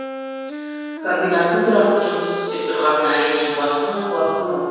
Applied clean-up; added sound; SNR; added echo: none; Wind instrument, woodwind instrument; 6 dB; reverberation time 1.9 s.